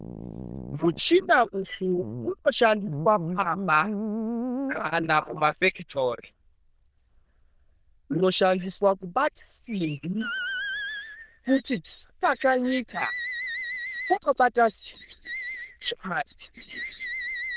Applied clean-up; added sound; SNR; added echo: neural diffusion model UNIVERSE++.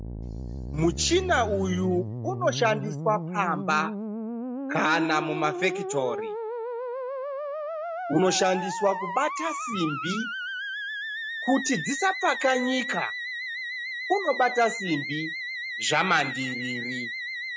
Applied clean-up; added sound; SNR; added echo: none; Musical instrument; 5 dB; none.